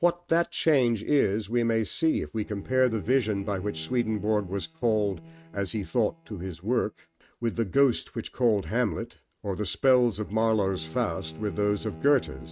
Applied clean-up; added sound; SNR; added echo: neural mask model RNNoise.